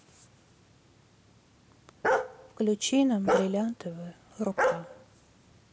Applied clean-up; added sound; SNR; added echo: none; Bark; -1 dB; none.